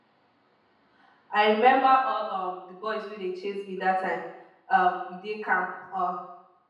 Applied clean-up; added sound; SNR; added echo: none; none; none; reverberation time 0.9 s.